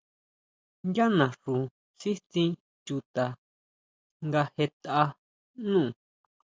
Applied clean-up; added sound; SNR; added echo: none; none; none; none.